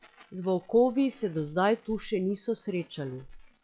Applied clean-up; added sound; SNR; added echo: classical method log-MMSE.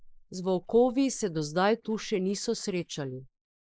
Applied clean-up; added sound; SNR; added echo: neural mask model Resemble Enhance denoiser.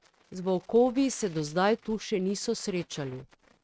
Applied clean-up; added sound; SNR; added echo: neural mask model RNNoise.